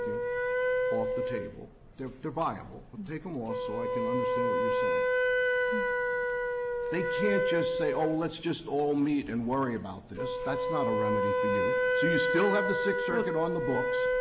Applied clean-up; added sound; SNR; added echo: none; Wind instrument, woodwind instrument; -3 dB; none.